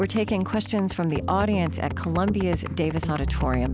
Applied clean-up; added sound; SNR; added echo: none; none; none; none.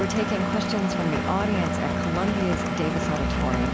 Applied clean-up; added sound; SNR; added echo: none; Engine; 0 dB; none.